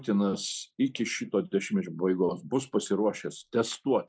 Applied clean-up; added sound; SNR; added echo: neural mask model Resemble Enhance denoiser.